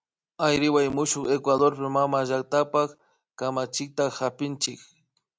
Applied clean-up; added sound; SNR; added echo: none; none; none; none.